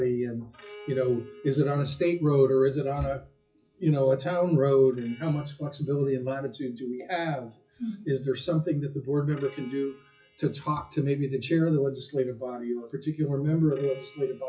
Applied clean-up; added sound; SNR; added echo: classical method WPE with log-MMSE.